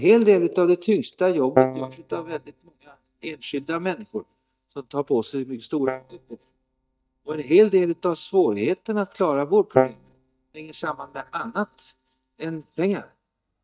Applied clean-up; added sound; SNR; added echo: neural mask model DeepFilterNet 3.